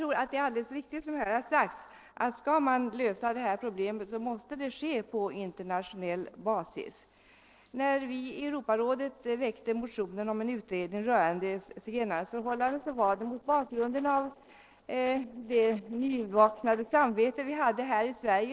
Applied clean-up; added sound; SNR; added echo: neural separator model SepFormer DNS4.